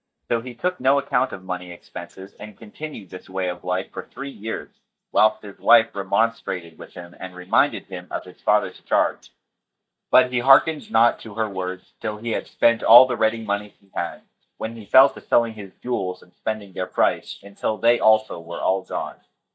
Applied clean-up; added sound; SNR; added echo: neural mask model DeepFilterNet 3.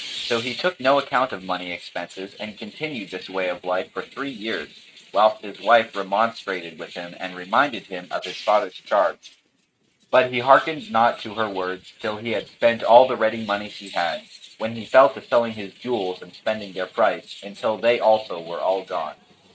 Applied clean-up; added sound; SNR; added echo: neural mask model RNNoise.